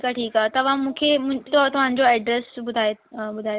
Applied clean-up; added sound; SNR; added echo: none; none; none; none.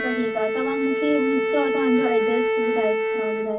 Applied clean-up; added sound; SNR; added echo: none; Bowed string instrument; -2 dB; reverberation time 0.4 s.